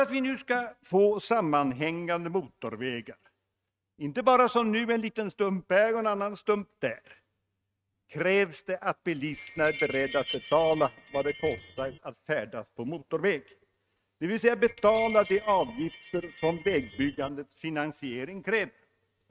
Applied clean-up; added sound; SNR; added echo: neural mask model RNNoise.